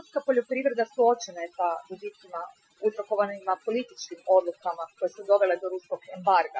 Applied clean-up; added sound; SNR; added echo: classical method Wiener filter.